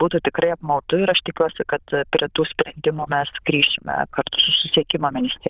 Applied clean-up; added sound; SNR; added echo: neural diffusion model UNIVERSE++.